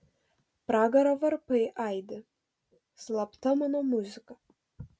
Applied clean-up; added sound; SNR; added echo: none; none; none; none.